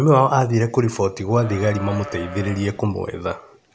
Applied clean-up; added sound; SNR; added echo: none; Livestock, farm animals, working animals; 14 dB; none.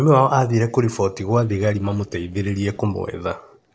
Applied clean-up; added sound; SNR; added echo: neural separator model SepFormer DNS4.